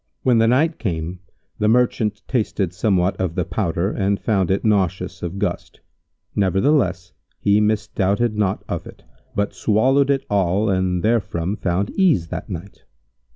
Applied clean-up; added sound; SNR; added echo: none; none; none; none.